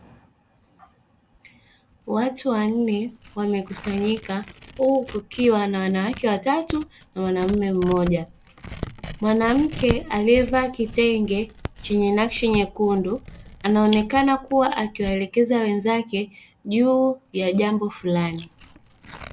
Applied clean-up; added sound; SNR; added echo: none; Tearing; 17 dB; none.